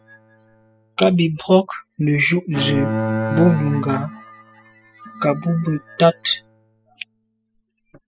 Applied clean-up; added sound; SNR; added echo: classical method spectral subtraction.